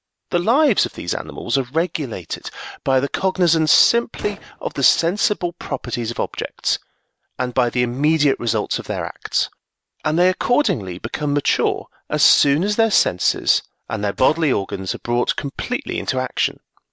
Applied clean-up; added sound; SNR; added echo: none; Gunshot, gunfire; 20 dB; none.